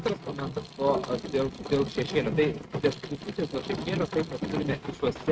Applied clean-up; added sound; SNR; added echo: neural mask model RNNoise.